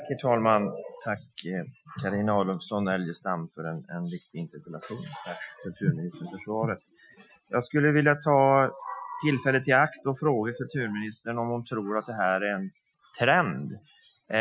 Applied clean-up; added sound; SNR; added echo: classical method Wiener filter.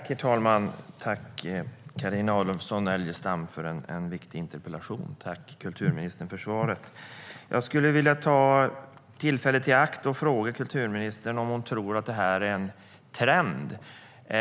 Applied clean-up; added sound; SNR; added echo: none; none; none; none.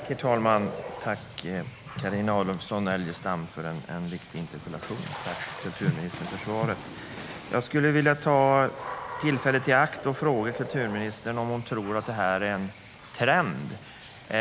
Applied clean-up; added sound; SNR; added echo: none; Water / Splash, splatter; 14 dB; none.